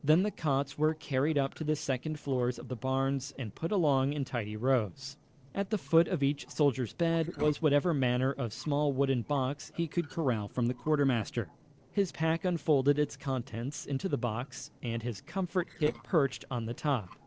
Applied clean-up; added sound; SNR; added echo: neural separator model SepFormer DNS4.